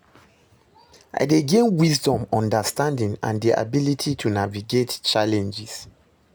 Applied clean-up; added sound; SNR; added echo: none; none; none; none.